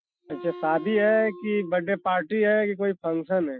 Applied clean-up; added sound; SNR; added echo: classical method Wiener filter.